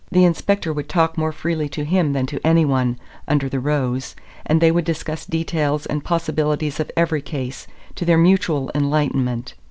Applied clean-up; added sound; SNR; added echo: none; none; none; none.